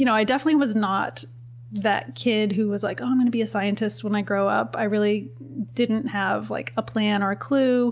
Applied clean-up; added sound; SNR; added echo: none; none; none; none.